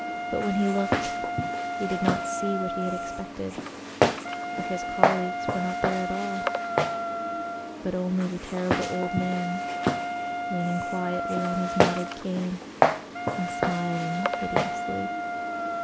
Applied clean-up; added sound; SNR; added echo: none; Walk, footsteps + Wind instrument, woodwind instrument; -4 dB; none.